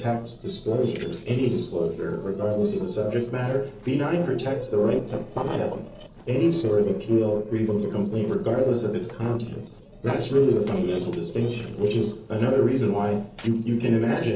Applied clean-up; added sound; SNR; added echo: neural separator model SepFormer DNS4.